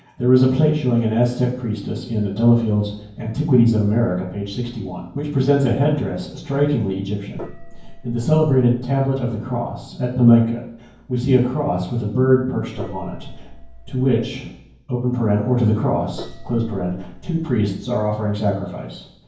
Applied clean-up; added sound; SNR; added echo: none; Gong; 15 dB; reverberation time 0.9 s.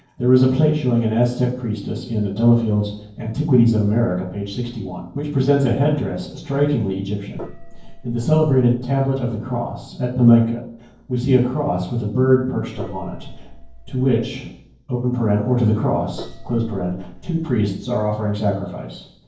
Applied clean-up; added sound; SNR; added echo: neural separator model SepFormer DNS4.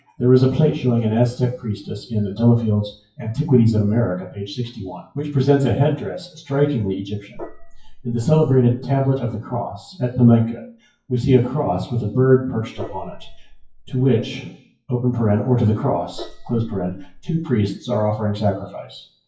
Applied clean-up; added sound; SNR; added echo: classical method WPE with log-MMSE.